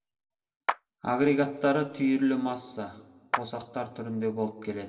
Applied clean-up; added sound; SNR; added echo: none; Clapping; 8 dB; reverberation time 1.5 s.